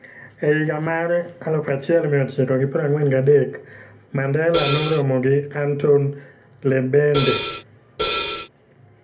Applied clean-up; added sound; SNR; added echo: none; Hi-hat; 4 dB; reverberation time 0.3 s.